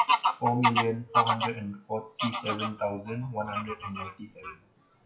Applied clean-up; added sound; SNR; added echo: classical method WPE with log-MMSE.